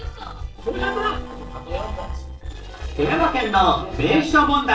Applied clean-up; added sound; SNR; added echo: neural separator model SepFormer DNS4.